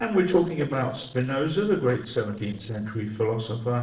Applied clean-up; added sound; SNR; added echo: neural separator model SepFormer DNS4.